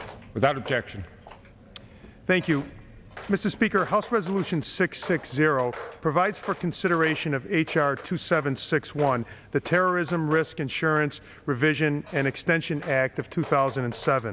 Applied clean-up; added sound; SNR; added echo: none; Walk, footsteps; 19 dB; none.